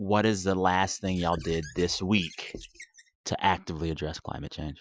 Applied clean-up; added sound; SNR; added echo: classical method Wiener filter.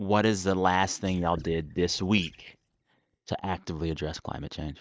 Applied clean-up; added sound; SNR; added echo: neural mask model DeepFilterNet 3.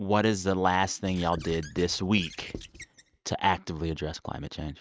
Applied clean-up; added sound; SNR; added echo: neural mask model RNNoise.